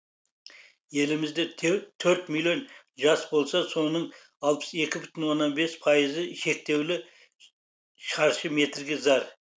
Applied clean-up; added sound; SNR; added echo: none; none; none; none.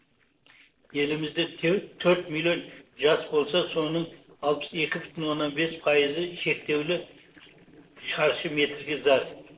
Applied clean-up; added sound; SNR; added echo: neural separator model SepFormer DNS4.